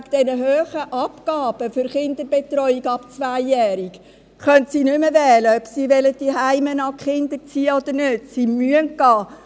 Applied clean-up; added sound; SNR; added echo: none; none; none; none.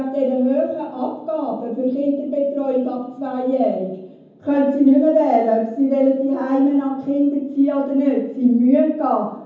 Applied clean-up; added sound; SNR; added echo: none; none; none; reverberation time 0.9 s.